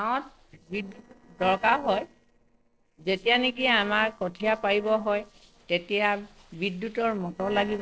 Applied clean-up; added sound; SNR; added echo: neural separator model SepFormer DNS4.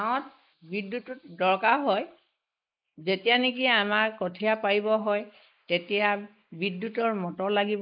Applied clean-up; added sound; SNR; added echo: neural mask model Resemble Enhance denoiser.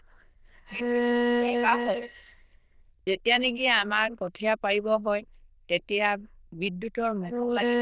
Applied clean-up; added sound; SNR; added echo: neural diffusion model UNIVERSE++.